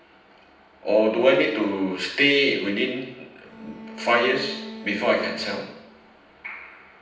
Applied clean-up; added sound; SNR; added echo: none; Bowed string instrument; 16 dB; reverberation time 0.9 s.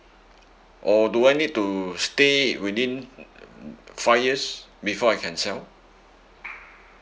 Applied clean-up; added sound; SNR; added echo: none; none; none; none.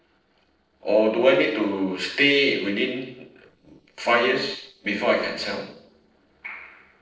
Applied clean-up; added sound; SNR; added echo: neural separator model SepFormer DNS4.